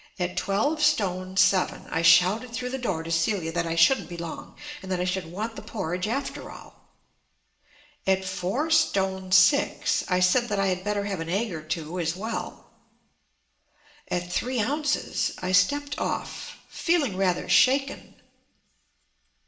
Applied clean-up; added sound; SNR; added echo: none; none; none; reverberation time 0.7 s.